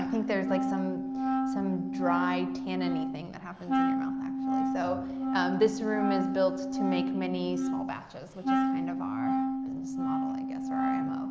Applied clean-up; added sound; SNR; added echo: none; Wind instrument, woodwind instrument; -3 dB; none.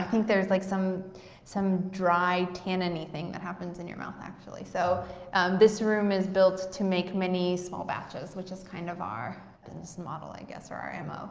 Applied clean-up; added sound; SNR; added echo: none; none; none; none.